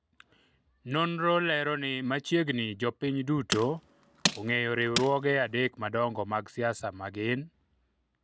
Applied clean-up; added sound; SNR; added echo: none; Tools; 5 dB; none.